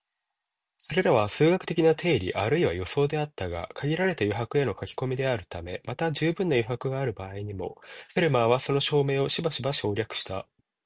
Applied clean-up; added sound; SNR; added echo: none; none; none; none.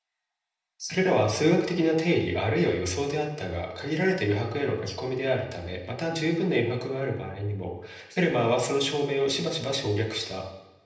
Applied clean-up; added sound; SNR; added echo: none; none; none; reverberation time 0.8 s.